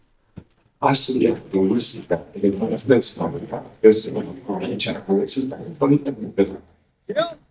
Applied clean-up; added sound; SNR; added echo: neural mask model DeepFilterNet 3.